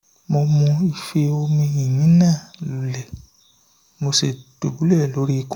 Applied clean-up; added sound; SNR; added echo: none; none; none; none.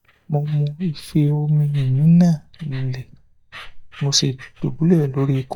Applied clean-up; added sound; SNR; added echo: neural mask model DeepFilterNet 3.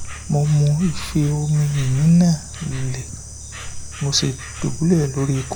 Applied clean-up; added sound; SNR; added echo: none; Insect; 11 dB; none.